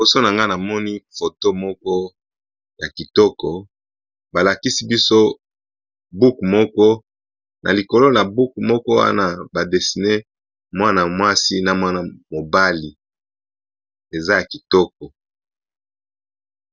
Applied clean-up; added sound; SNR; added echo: none; none; none; none.